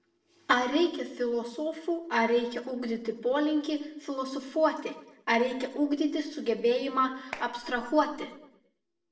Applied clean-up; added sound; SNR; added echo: neural separator model SepFormer DNS4.